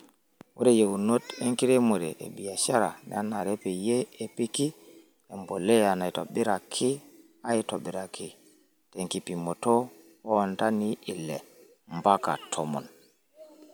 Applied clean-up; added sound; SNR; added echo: none; none; none; none.